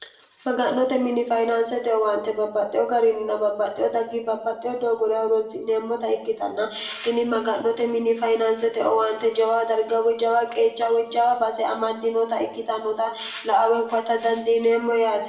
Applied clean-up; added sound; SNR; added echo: none; none; none; reverberation time 0.8 s.